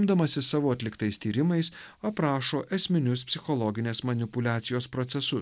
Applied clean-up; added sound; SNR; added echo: none; none; none; none.